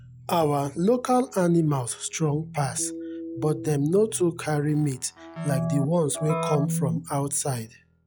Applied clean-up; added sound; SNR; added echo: classical method log-MMSE.